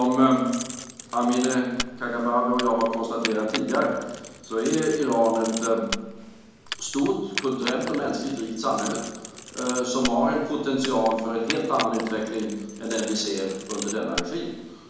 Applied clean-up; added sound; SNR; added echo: none; Keys jangling; 11 dB; reverberation time 1.0 s.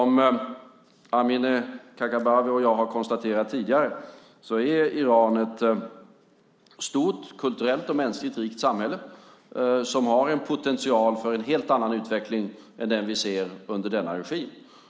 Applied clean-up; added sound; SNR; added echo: none; none; none; none.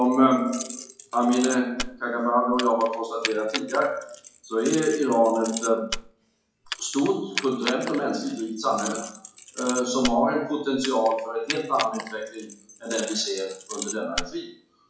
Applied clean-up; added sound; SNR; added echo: classical method WPE with log-MMSE.